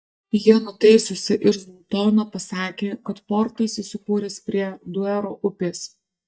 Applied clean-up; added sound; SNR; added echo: neural mask model DeepFilterNet 3.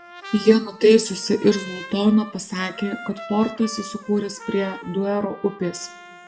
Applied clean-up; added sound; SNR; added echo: none; Trumpet; 17 dB; reverberation time 0.9 s.